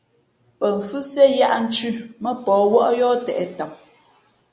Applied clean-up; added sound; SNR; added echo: none; none; none; none.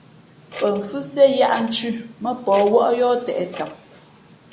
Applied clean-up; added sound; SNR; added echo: none; Clock; 19 dB; none.